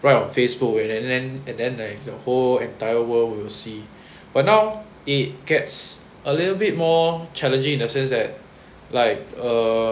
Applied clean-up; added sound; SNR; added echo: none; none; none; none.